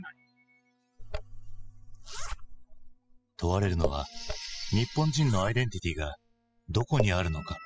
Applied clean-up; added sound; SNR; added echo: classical method spectral subtraction.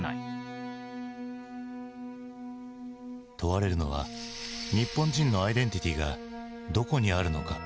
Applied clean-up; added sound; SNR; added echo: none; none; none; none.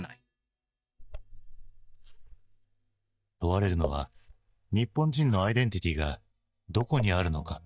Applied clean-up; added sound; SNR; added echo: neural mask model DeepFilterNet 3.